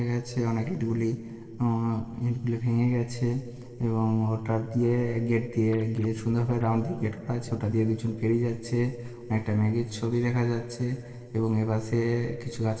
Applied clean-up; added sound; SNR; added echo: neural separator model SepFormer DNS4.